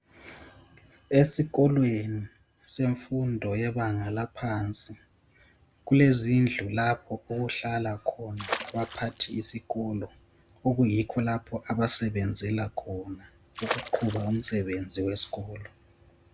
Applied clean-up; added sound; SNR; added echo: none; Water / Splash, splatter; 11 dB; none.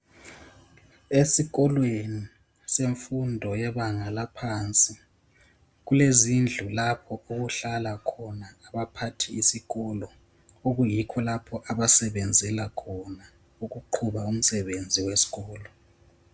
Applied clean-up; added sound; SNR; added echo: none; none; none; none.